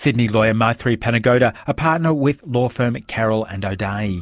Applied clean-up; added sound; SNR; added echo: none; none; none; none.